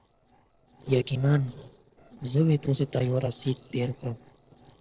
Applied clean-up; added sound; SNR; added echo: neural separator model SepFormer DNS4.